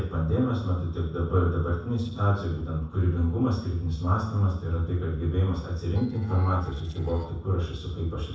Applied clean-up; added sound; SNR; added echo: neural separator model SepFormer DNS4.